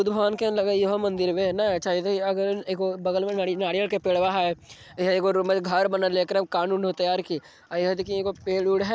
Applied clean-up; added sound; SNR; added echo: none; none; none; none.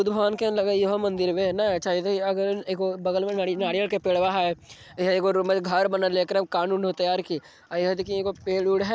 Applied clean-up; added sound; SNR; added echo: none; Brass instrument; 19 dB; none.